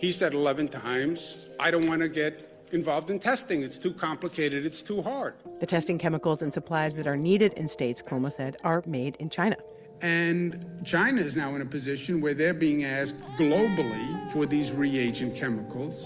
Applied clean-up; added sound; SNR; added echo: none; Cat; 14 dB; none.